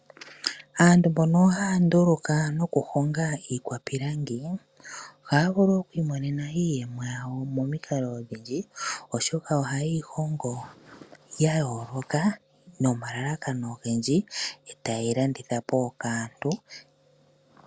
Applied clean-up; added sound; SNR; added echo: none; none; none; none.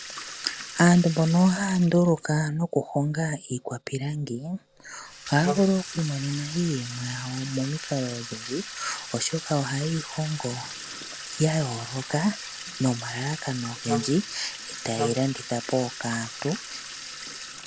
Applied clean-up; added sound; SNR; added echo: none; Wind instrument, woodwind instrument + Sink (filling or washing) / Water tap, faucet; 11 dB; none.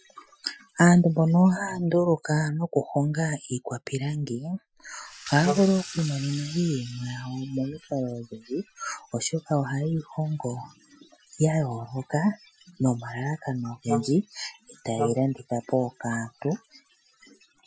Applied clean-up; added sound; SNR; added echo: classical method Wiener filter.